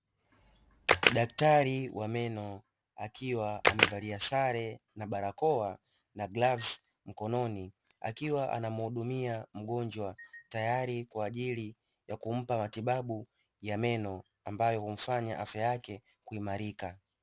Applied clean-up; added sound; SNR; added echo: none; Camera; -4 dB; none.